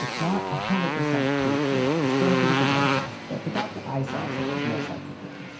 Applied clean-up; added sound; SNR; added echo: none; Motorcycle; -5 dB; reverberation time 0.5 s.